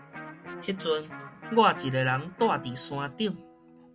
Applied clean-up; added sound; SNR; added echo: none; Electric guitar; 14 dB; none.